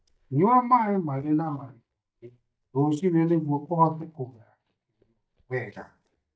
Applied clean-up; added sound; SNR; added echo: neural mask model DeepFilterNet 3.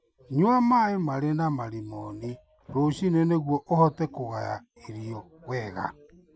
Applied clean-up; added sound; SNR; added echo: none; none; none; none.